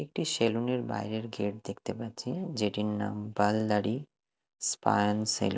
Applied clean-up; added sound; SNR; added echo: none; none; none; none.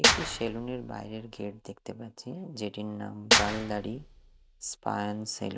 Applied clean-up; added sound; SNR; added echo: none; Clapping / Drum kit; -5 dB; none.